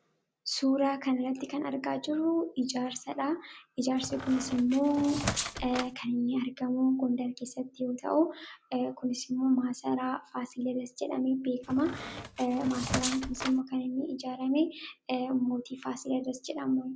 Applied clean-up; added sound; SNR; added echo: none; Squeak; 6 dB; none.